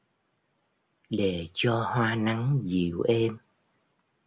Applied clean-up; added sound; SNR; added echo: none; none; none; none.